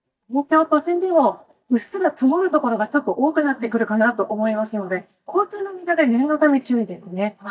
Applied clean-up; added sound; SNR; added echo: neural mask model DeepFilterNet 3.